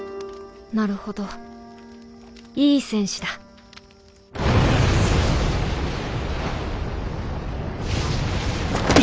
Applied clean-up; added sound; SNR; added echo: none; none; none; none.